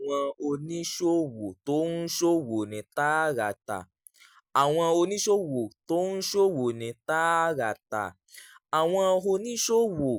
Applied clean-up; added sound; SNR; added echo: none; none; none; none.